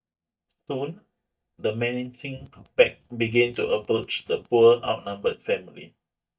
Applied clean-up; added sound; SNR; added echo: neural mask model DeepFilterNet 3.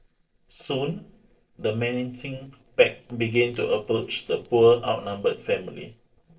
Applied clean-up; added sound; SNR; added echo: neural separator model SepFormer DNS4.